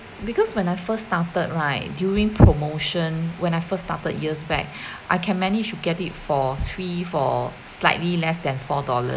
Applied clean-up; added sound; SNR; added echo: none; none; none; none.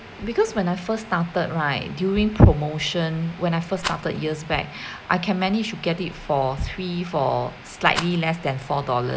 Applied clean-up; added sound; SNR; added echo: none; Rattle; 10 dB; none.